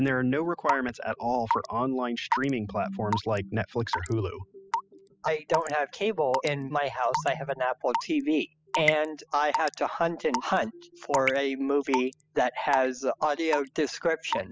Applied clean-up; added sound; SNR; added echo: classical method spectral subtraction.